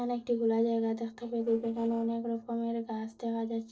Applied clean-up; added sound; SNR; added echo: neural separator model SepFormer DNS4.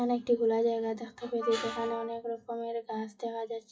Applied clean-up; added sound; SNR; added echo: classical method WPE with log-MMSE.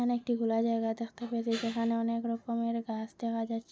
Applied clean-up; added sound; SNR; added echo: none; none; none; none.